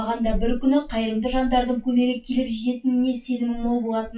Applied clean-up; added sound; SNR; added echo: classical method WPE with log-MMSE.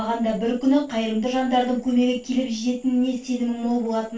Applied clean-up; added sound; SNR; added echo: neural separator model SepFormer DNS4.